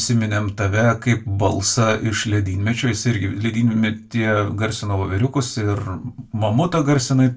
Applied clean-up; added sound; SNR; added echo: none; none; none; reverberation time 0.2 s.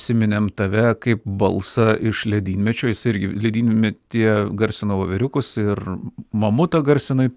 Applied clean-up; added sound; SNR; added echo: none; none; none; none.